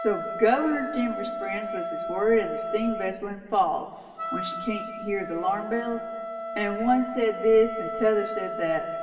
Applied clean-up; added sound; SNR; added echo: none; Wind instrument, woodwind instrument; 7 dB; reverberation time 2.2 s.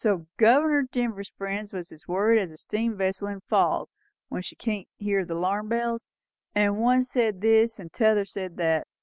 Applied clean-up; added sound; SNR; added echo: none; none; none; none.